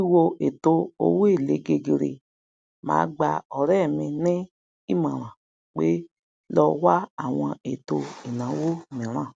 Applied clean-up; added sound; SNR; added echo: none; none; none; none.